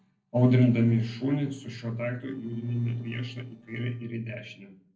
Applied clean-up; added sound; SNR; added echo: neural separator model SepFormer DNS4.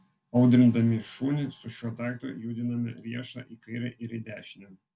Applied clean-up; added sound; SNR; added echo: none; none; none; none.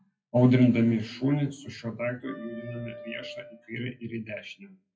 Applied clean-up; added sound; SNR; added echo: classical method WPE with log-MMSE.